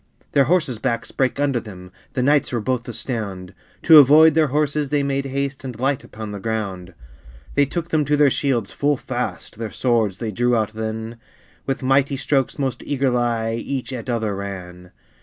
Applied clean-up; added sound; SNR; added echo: none; none; none; none.